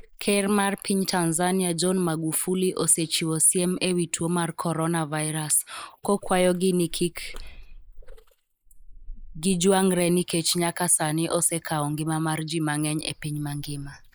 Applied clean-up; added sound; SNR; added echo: neural mask model Resemble Enhance denoiser.